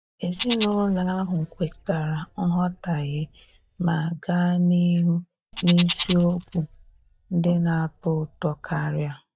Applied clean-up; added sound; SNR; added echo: neural mask model DeepFilterNet 3.